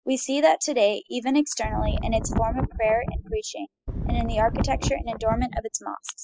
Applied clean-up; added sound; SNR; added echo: classical method spectral subtraction.